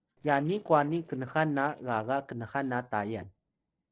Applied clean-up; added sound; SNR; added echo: neural separator model SepFormer DNS4.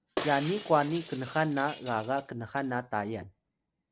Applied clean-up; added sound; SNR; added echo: none; Shatter; 10 dB; none.